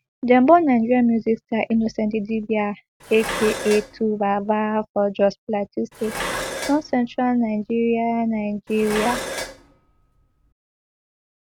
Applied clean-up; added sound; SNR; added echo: none; Dishes, pots, and pans; 10 dB; none.